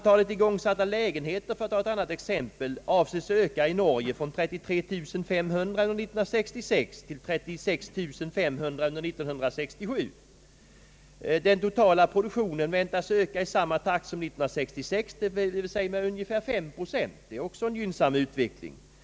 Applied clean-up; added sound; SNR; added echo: none; none; none; none.